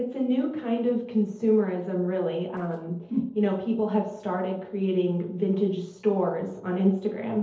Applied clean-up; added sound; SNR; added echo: neural separator model SepFormer DNS4.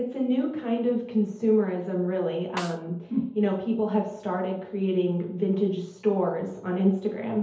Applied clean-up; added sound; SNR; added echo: none; Snare drum; 13 dB; reverberation time 2.2 s.